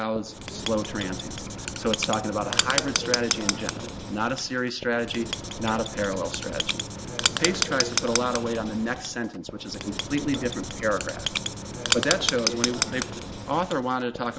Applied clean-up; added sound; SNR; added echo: none; Writing; 2 dB; none.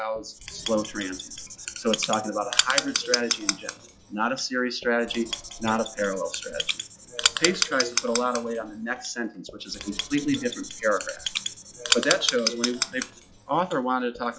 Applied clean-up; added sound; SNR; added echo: classical method log-MMSE.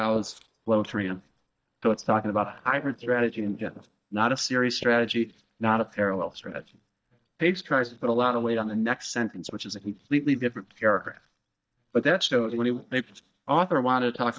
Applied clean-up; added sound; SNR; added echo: neural mask model DeepFilterNet 3.